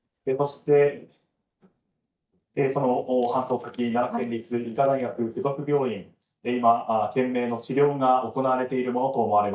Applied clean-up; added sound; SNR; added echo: neural mask model DeepFilterNet 3.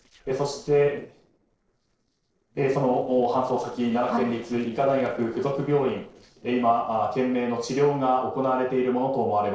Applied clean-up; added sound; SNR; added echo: neural separator model SepFormer DNS4.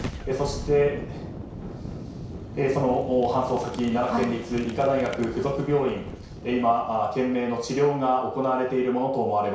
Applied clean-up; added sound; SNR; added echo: none; Boom; 12 dB; reverberation time 0.6 s.